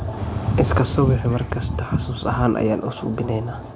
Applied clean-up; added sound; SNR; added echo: none; Engine; 12 dB; none.